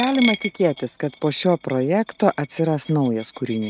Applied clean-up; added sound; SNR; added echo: neural mask model RNNoise.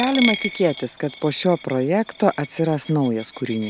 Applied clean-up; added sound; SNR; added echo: none; Coin (dropping); 11 dB; none.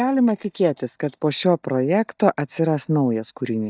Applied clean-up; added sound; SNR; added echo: neural mask model DeepFilterNet 3.